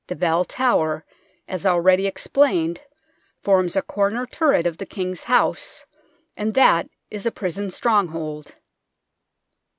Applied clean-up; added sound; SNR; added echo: none; none; none; none.